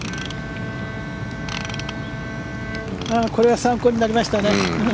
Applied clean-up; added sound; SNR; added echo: none; Bowed string instrument + Ratchet, pawl / Tools; 12 dB; none.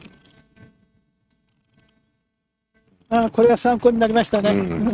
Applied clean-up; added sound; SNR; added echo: neural mask model RNNoise.